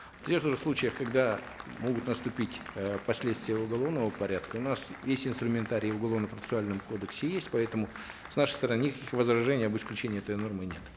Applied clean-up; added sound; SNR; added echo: none; Applause; 16 dB; none.